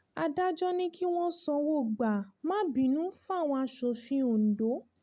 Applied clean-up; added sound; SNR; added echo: none; none; none; none.